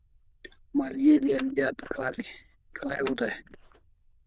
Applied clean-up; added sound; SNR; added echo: neural diffusion model UNIVERSE++.